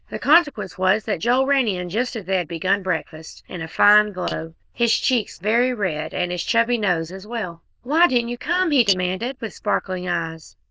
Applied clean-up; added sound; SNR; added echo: neural diffusion model UNIVERSE++.